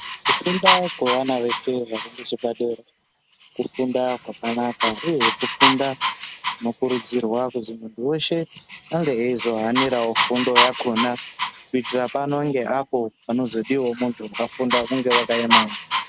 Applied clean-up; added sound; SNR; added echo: none; Dog; 2 dB; none.